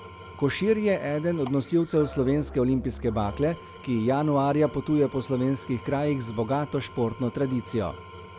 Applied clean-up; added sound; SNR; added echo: none; Musical instrument + Engine / Tools; 16 dB; none.